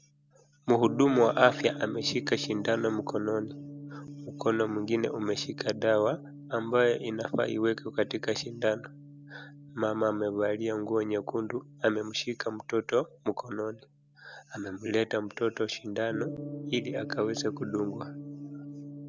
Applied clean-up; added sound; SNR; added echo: none; Gong; 13 dB; none.